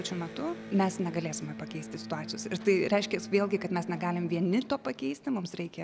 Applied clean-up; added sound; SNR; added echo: none; Electric guitar; 12 dB; none.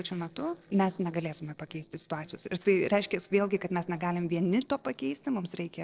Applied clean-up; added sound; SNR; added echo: neural separator model SepFormer DNS4.